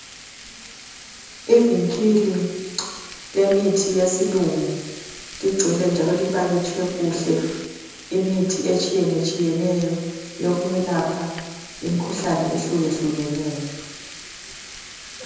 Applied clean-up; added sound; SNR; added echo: none; Frying (food); 16 dB; reverberation time 1.0 s.